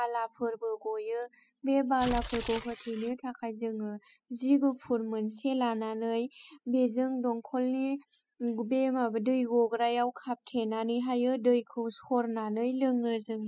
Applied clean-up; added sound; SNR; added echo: classical method spectral subtraction.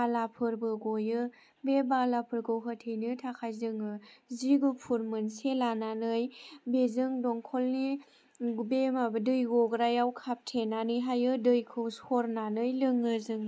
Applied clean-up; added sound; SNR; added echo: none; none; none; none.